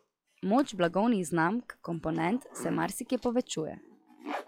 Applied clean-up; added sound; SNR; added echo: classical method log-MMSE.